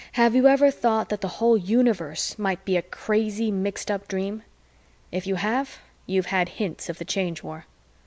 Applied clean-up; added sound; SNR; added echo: none; none; none; none.